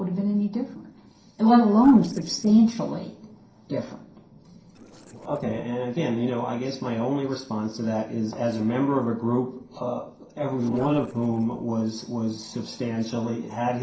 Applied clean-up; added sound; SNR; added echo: neural separator model SepFormer DNS4.